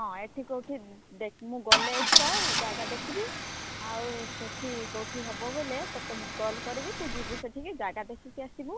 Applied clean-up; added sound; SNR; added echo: none; Idling / Engine starting / Car; -4 dB; none.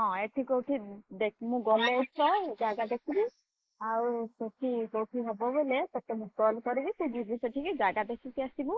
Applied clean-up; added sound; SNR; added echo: neural mask model Resemble Enhance denoiser.